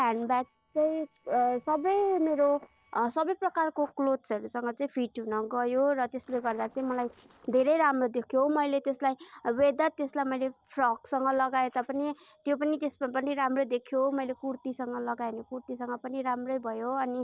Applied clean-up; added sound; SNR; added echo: neural separator model SepFormer DNS4.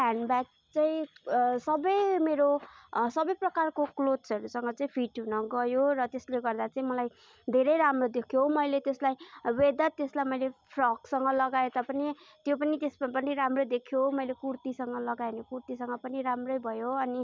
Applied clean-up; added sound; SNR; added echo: none; none; none; none.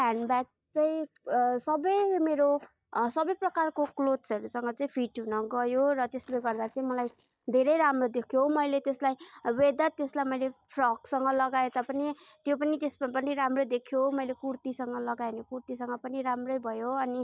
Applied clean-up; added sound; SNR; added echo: neural mask model DeepFilterNet 3.